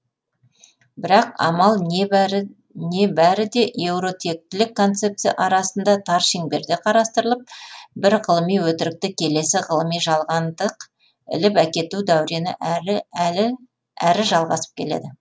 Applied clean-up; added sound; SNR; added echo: none; none; none; none.